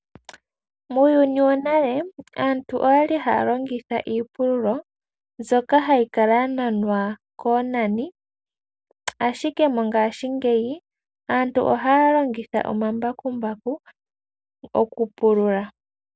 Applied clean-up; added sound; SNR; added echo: none; none; none; none.